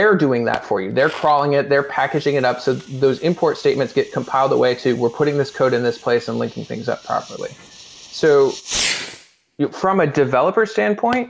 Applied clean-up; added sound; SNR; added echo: none; Fireworks; 16 dB; none.